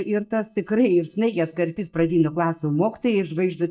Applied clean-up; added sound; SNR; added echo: neural mask model DeepFilterNet 3.